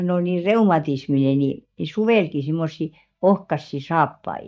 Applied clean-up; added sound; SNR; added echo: neural mask model DeepFilterNet 3.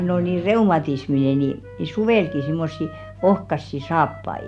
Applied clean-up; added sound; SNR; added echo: none; Wind instrument, woodwind instrument; 19 dB; none.